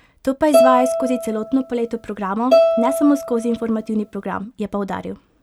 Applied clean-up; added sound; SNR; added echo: none; Bowed string instrument; -1 dB; none.